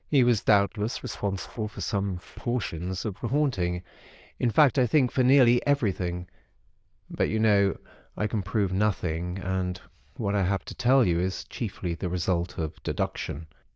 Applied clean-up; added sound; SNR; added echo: neural diffusion model UNIVERSE++.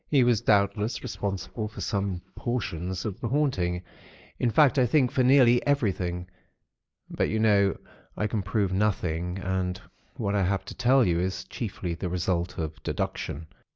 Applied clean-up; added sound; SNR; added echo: neural mask model Resemble Enhance denoiser.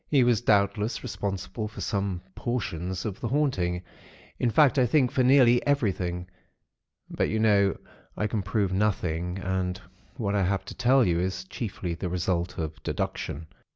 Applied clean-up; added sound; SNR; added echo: none; none; none; none.